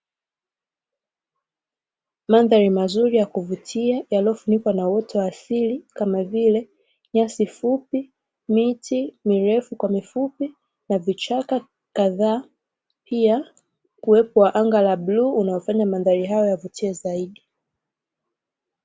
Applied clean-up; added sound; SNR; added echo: none; none; none; none.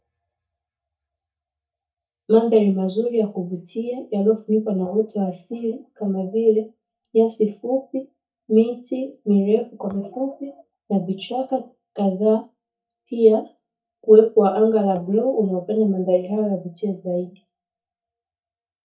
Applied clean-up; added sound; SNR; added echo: neural mask model DeepFilterNet 3.